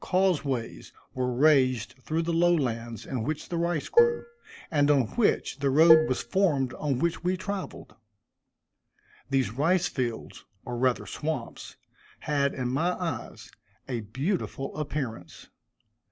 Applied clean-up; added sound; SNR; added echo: none; Dishes, pots, and pans; -2 dB; none.